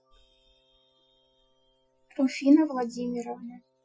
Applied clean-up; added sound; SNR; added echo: classical method Wiener filter.